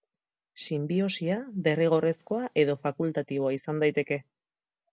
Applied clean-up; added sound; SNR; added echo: none; none; none; none.